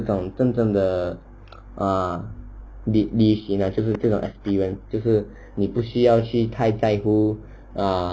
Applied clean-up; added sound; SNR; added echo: none; none; none; none.